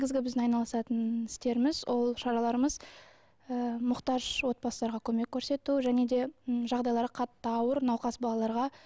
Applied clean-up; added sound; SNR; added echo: none; none; none; none.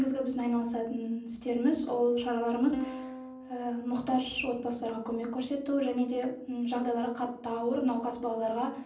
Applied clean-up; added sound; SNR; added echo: none; Plucked string instrument; 14 dB; reverberation time 0.6 s.